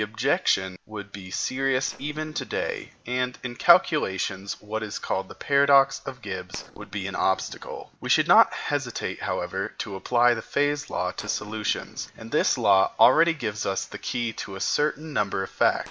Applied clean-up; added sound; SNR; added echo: neural separator model SepFormer DNS4.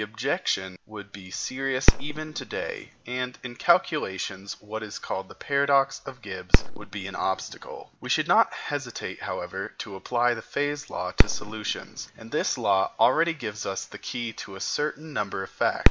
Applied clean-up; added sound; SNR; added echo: none; Fireworks; 0 dB; none.